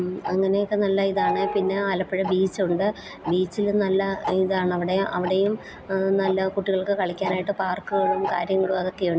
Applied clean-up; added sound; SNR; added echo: none; Tick-tock; 16 dB; none.